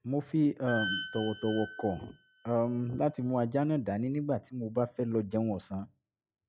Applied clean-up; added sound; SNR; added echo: classical method log-MMSE.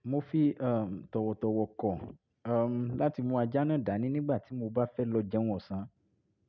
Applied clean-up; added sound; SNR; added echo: none; none; none; none.